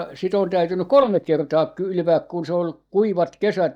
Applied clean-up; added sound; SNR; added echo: neural mask model DeepFilterNet 3.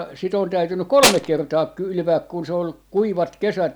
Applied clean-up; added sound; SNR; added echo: none; Tools; -3 dB; none.